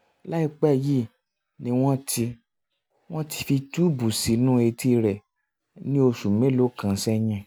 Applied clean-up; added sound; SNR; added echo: none; none; none; none.